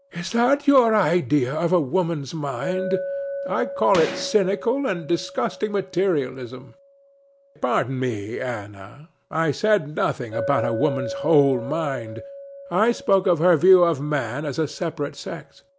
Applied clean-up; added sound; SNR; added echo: none; Chink, clink + Gunshot, gunfire; 12 dB; none.